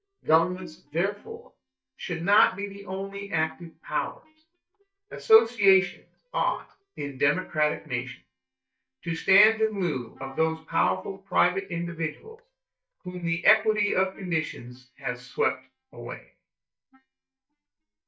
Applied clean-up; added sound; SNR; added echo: neural mask model DeepFilterNet 3.